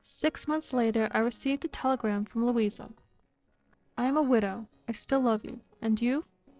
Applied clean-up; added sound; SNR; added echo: neural separator model SepFormer DNS4.